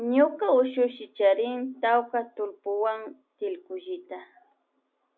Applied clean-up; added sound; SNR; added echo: none; none; none; none.